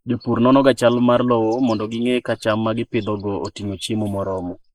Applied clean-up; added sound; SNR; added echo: neural mask model Resemble Enhance denoiser.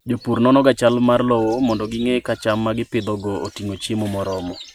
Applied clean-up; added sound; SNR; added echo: none; none; none; none.